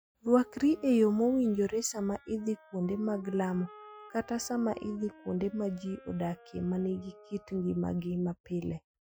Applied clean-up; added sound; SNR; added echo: classical method Wiener filter.